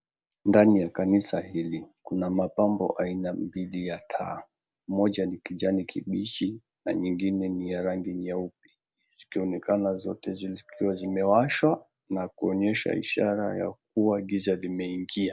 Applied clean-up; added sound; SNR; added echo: none; none; none; none.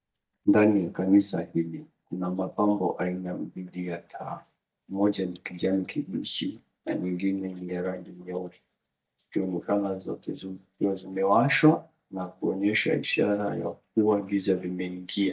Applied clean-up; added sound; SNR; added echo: neural mask model DeepFilterNet 3.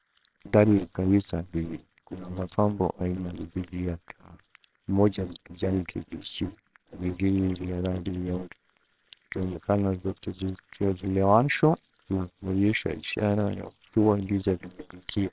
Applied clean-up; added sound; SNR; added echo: neural separator model SepFormer WHAMR!.